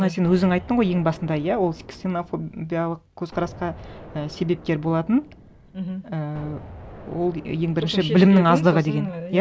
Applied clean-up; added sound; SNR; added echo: none; Explosion; 20 dB; none.